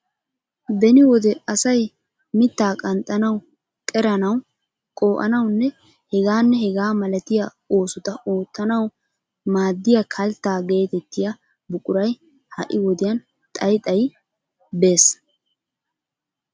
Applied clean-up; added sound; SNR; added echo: none; none; none; none.